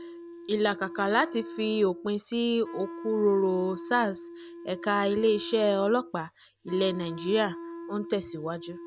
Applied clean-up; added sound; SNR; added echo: none; Wind instrument, woodwind instrument; 13 dB; none.